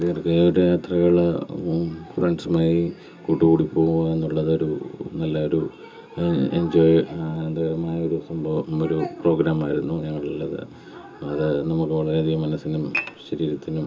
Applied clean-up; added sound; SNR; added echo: none; Dishes, pots, and pans / Glass; 6 dB; reverberation time 0.2 s.